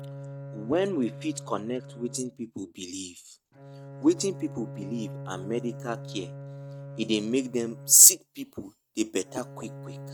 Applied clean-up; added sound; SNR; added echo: neural mask model RNNoise.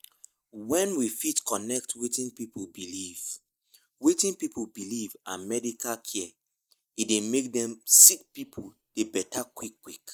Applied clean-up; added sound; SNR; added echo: neural mask model Resemble Enhance denoiser.